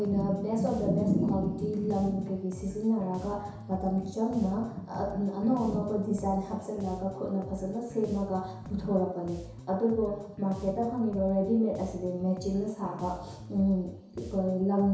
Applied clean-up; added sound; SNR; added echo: none; Bass guitar; 15 dB; reverberation time 0.7 s.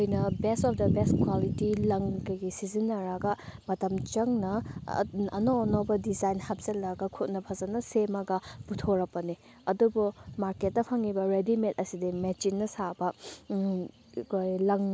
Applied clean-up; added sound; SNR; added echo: none; none; none; none.